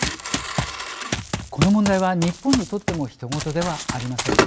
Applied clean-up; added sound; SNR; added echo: none; Run + Telephone; 2 dB; none.